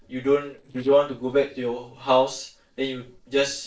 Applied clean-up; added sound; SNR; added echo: neural separator model SepFormer DNS4.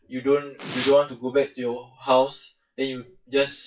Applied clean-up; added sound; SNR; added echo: classical method WPE with log-MMSE.